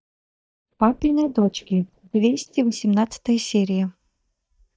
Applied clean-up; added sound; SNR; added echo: neural mask model DeepFilterNet 3.